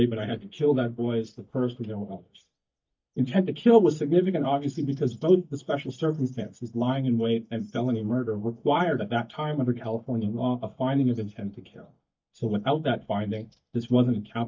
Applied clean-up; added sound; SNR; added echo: neural mask model DeepFilterNet 3.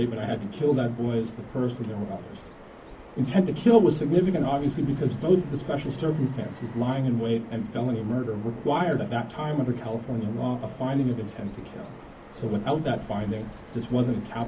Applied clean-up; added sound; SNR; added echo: none; Bird vocalization, bird call, bird song; 18 dB; reverberation time 0.3 s.